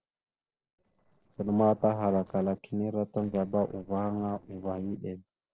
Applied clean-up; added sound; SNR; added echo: neural separator model SepFormer DNS4.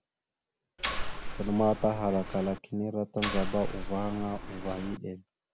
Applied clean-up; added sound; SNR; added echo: none; Mechanisms; 3 dB; none.